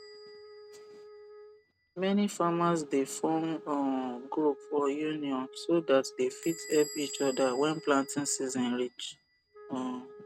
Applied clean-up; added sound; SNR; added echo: none; Door / Bell + Wind instrument, woodwind instrument; 17 dB; none.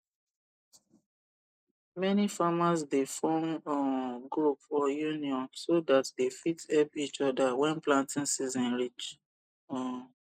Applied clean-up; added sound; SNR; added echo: neural mask model Resemble Enhance denoiser.